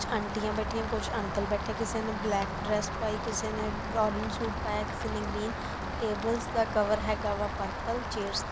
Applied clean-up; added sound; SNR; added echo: none; Rain; 2 dB; none.